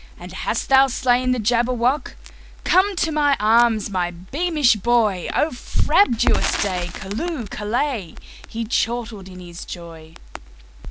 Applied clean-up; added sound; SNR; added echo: none; Crackle; 9 dB; none.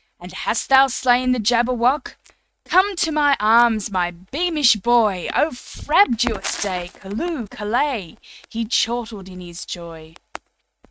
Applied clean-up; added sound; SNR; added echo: neural mask model RNNoise.